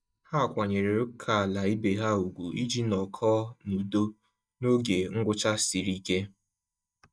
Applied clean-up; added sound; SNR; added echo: neural mask model DeepFilterNet 3.